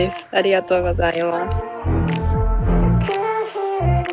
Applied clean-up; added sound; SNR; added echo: none; none; none; none.